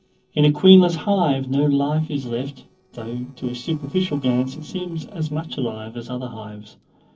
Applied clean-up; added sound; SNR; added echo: neural separator model SepFormer DNS4.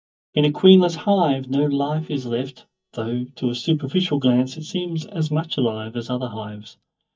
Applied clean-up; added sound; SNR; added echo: neural mask model DeepFilterNet 3.